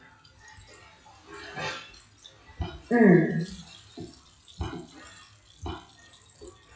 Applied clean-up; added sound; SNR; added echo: classical method WPE with log-MMSE.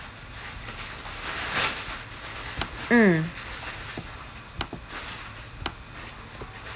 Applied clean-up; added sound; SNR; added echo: none; none; none; none.